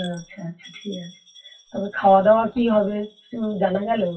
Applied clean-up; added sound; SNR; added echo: classical method WPE with log-MMSE.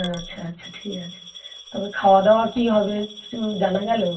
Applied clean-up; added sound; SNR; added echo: none; Coin (dropping) / Glass; 17 dB; reverberation time 0.1 s.